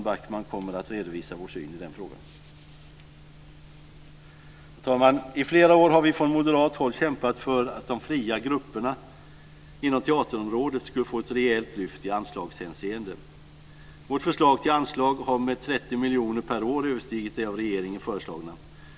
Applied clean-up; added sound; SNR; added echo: none; none; none; none.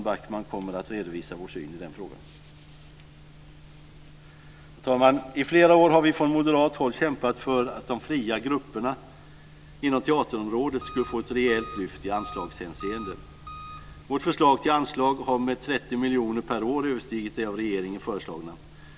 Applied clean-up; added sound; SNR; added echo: none; Engine; 15 dB; none.